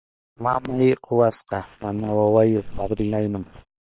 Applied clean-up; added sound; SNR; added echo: neural separator model SepFormer WHAM!.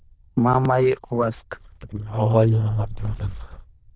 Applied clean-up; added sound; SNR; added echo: neural diffusion model UNIVERSE++.